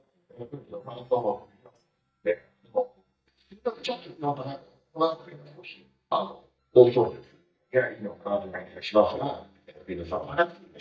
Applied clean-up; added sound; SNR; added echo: neural mask model DeepFilterNet 3.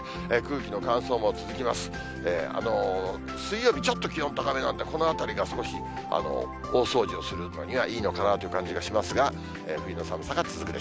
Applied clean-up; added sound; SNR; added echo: none; none; none; none.